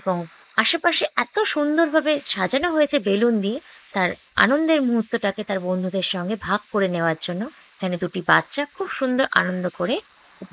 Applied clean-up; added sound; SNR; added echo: neural mask model Resemble Enhance denoiser.